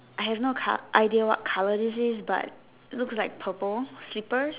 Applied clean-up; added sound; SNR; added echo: none; none; none; none.